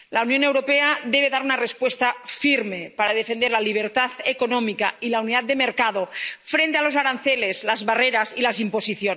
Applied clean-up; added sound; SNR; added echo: none; none; none; none.